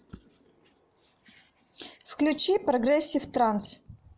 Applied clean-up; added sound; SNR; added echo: none; none; none; none.